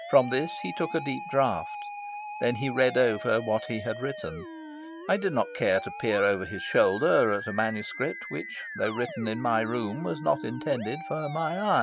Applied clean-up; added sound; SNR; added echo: none; Musical instrument; 11 dB; none.